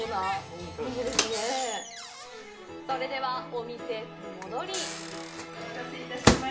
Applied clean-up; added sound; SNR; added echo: none; Microwave oven; -1 dB; reverberation time 1.7 s.